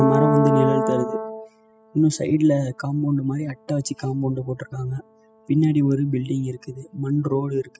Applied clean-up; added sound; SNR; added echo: classical method spectral subtraction.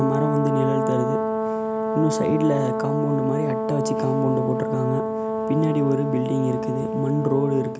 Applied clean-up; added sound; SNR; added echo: none; Brass instrument; 1 dB; none.